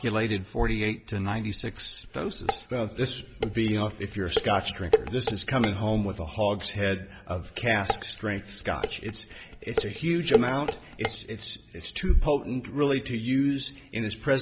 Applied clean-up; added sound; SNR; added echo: none; Dishes, pots, and pans; 4 dB; none.